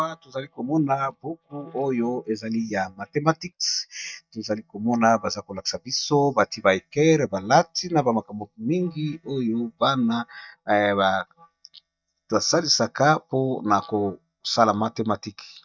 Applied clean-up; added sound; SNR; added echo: neural mask model DeepFilterNet 3.